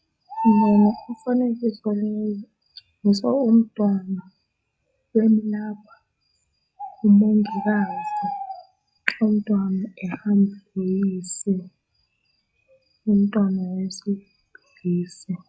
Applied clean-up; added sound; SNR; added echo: classical method log-MMSE.